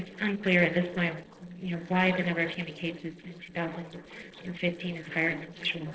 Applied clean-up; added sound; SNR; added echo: neural separator model SepFormer DNS4.